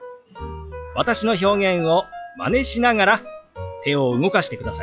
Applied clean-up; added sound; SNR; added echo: classical method log-MMSE.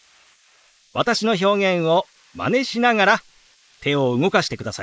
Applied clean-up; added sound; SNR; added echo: neural mask model Resemble Enhance denoiser.